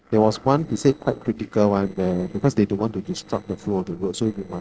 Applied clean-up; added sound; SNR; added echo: neural separator model SepFormer DNS4.